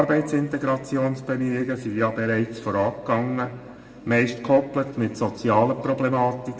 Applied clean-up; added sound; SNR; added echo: none; none; none; reverberation time 1.3 s.